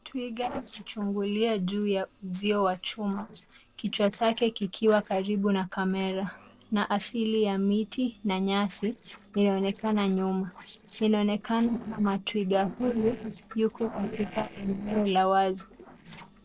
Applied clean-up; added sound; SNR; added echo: neural separator model SepFormer DNS4.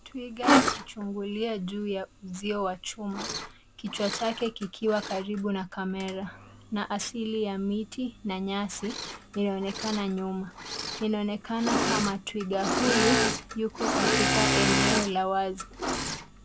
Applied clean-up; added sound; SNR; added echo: none; Engine / Mechanisms; 0 dB; none.